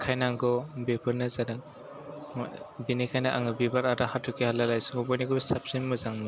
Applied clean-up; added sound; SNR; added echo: none; none; none; none.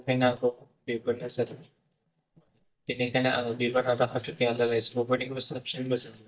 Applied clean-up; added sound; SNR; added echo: neural mask model DeepFilterNet 3.